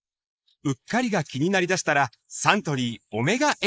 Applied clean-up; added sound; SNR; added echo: neural mask model Resemble Enhance denoiser.